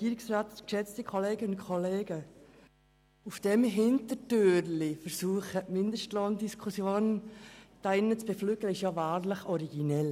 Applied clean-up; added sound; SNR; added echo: none; none; none; none.